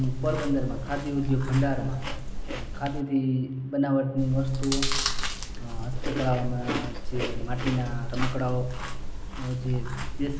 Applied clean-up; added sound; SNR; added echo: none; Chewing, mastication; 1 dB; none.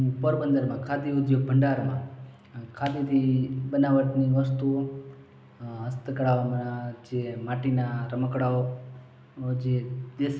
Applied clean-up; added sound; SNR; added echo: none; none; none; none.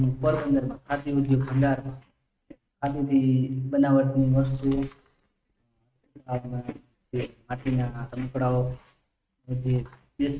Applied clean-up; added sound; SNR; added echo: neural mask model RNNoise.